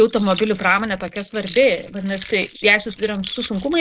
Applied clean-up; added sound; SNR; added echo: neural mask model Resemble Enhance denoiser.